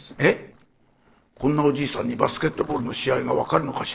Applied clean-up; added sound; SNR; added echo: neural separator model SepFormer DNS4.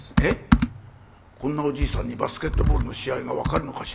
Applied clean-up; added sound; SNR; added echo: none; Computer keyboard; -3 dB; none.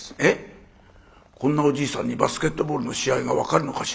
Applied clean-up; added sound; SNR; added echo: none; none; none; none.